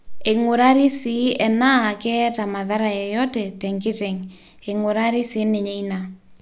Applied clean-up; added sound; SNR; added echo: none; none; none; none.